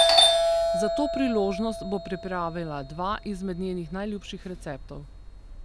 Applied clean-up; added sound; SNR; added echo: none; Doorbell; -4 dB; none.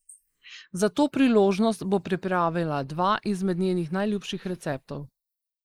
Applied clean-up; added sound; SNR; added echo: neural mask model Resemble Enhance denoiser.